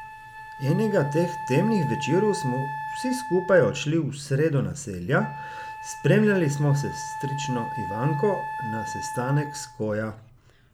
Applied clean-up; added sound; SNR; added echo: none; Wind instrument, woodwind instrument; 10 dB; none.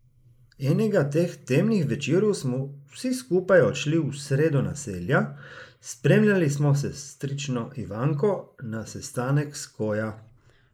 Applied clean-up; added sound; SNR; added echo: neural mask model Resemble Enhance denoiser.